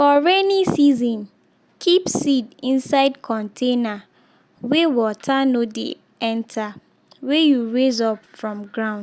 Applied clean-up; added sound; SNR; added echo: none; none; none; none.